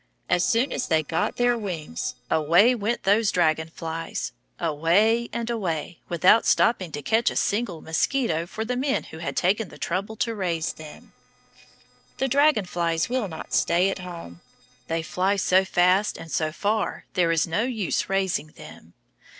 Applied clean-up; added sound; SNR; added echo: neural separator model SepFormer DNS4.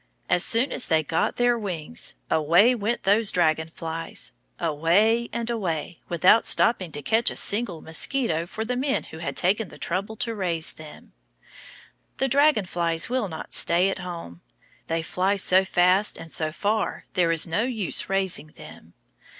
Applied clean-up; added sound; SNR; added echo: none; none; none; none.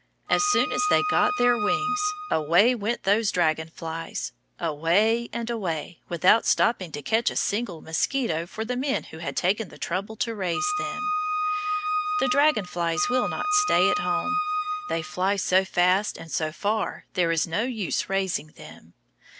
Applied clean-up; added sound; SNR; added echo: none; Wind instrument, woodwind instrument; 1 dB; none.